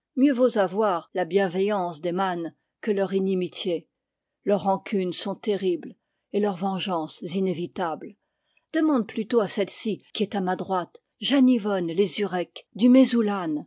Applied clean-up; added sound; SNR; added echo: none; none; none; none.